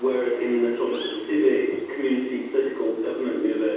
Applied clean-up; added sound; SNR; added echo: none; Bird vocalization, bird call, bird song; 20 dB; reverberation time 1.2 s.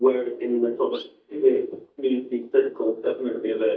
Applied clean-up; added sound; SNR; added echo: neural mask model DeepFilterNet 3.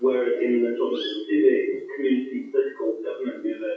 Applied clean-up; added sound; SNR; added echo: classical method WPE with log-MMSE.